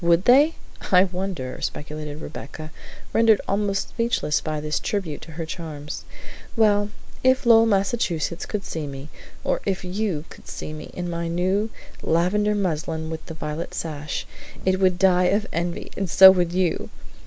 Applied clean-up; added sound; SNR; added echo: none; none; none; none.